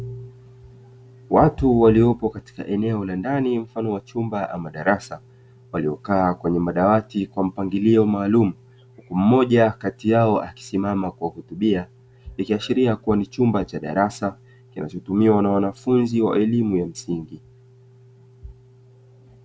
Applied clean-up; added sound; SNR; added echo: none; none; none; none.